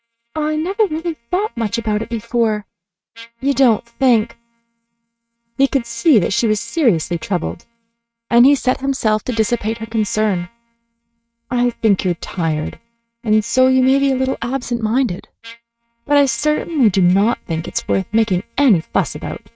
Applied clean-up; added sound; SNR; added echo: neural mask model RNNoise.